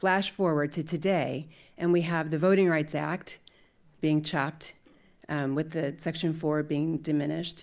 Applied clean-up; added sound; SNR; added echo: none; none; none; none.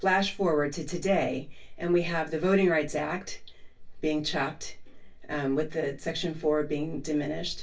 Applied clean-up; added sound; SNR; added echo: none; none; none; reverberation time 0.2 s.